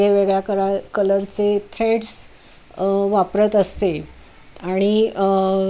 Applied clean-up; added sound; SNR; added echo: none; none; none; none.